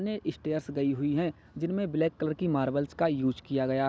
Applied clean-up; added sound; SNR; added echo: none; none; none; none.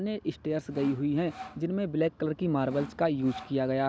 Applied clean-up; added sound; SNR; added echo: none; Sawing; 16 dB; none.